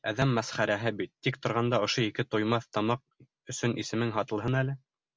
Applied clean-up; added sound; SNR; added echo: none; none; none; none.